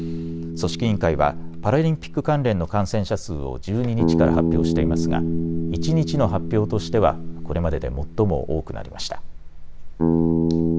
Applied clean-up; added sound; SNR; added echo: none; Bass guitar; 2 dB; none.